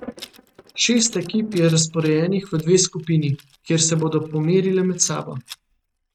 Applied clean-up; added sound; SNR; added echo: neural mask model RNNoise.